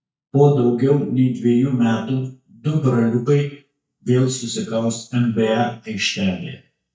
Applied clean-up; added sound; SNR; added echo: neural mask model DeepFilterNet 3.